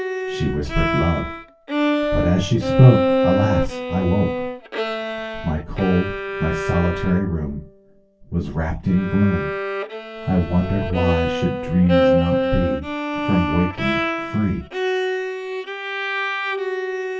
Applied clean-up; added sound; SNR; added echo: none; Bowed string instrument; 2 dB; reverberation time 0.2 s.